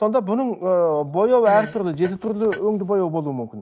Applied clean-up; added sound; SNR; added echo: none; Fart; 16 dB; none.